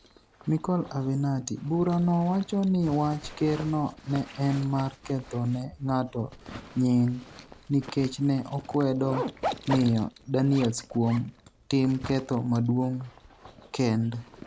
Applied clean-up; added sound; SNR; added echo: none; Zipper (clothing); 14 dB; none.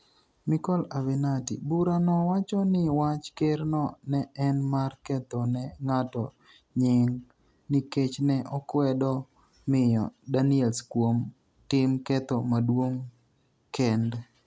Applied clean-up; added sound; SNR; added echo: none; none; none; none.